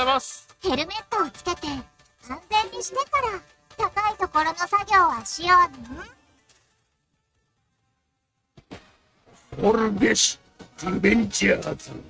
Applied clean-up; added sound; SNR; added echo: neural mask model RNNoise.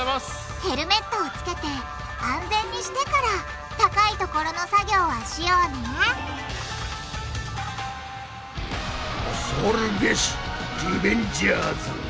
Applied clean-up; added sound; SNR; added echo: none; Cricket; 19 dB; none.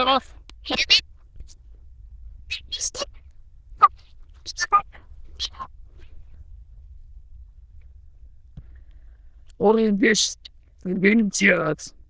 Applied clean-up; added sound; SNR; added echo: neural diffusion model UNIVERSE++.